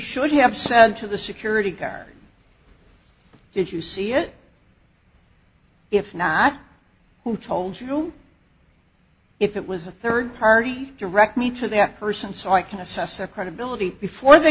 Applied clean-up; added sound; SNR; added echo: none; Fireworks; 17 dB; none.